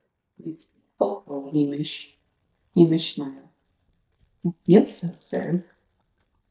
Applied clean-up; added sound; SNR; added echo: neural mask model DeepFilterNet 3.